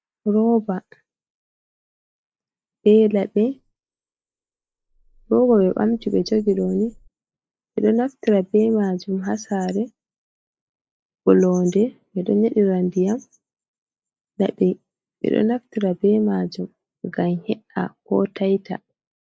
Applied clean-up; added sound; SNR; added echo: neural mask model Resemble Enhance denoiser.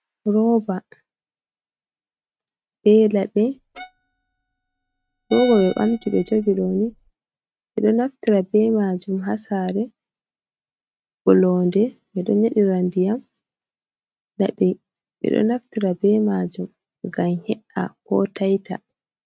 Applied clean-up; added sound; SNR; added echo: neural mask model RNNoise.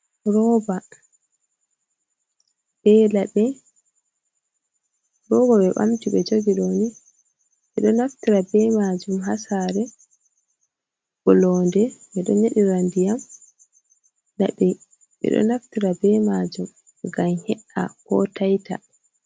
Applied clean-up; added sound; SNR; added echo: none; none; none; none.